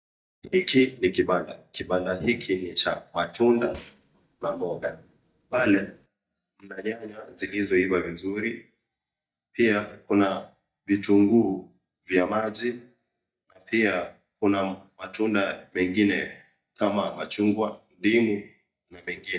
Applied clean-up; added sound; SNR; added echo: neural mask model DeepFilterNet 3.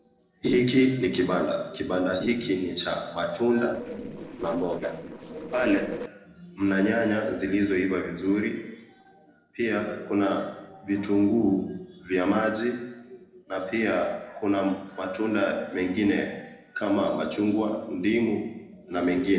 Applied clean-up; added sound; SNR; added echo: neural separator model SepFormer DNS4.